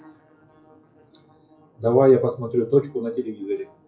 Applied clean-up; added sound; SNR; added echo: classical method WPE with log-MMSE.